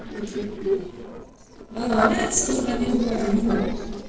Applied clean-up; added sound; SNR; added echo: neural separator model SepFormer DNS4.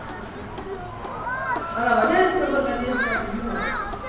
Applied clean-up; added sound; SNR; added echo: none; Human group actions; 3 dB; reverberation time 1.1 s.